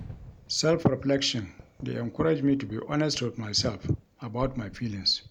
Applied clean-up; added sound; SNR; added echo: none; Fireworks; 19 dB; none.